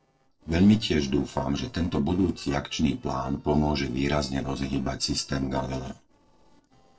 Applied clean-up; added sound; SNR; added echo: neural separator model SepFormer DNS4.